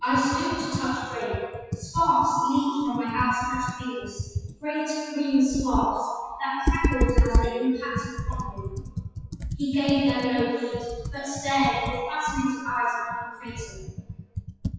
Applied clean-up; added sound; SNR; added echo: classical method WPE with log-MMSE.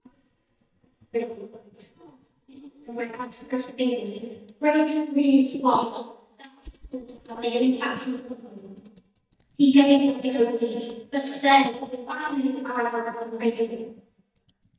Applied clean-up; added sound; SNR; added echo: neural mask model DeepFilterNet 3.